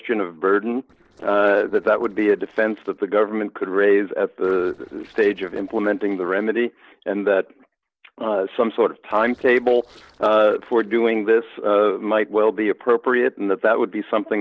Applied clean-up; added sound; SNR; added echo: neural separator model SepFormer DNS4.